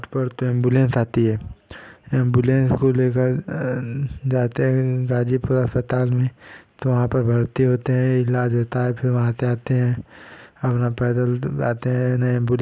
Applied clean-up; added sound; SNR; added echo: none; none; none; none.